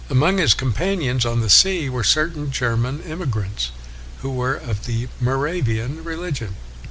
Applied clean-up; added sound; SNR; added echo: none; none; none; none.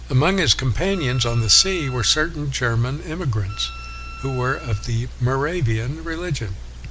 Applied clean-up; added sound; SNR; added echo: none; Wind instrument, woodwind instrument; 19 dB; none.